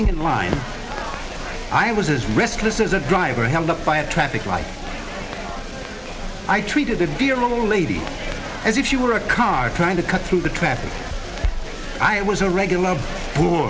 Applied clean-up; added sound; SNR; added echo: none; none; none; none.